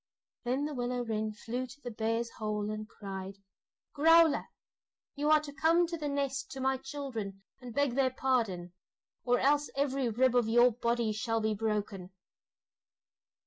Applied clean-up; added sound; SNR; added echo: none; none; none; none.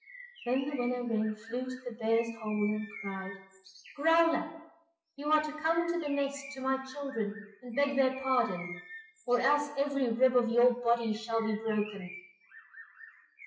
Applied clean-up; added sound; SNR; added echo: classical method WPE with log-MMSE.